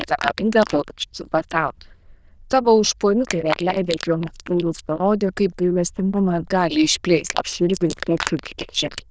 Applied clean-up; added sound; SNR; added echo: neural diffusion model UNIVERSE++.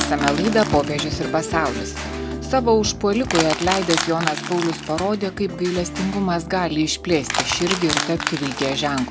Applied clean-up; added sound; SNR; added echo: none; Crushing; 8 dB; none.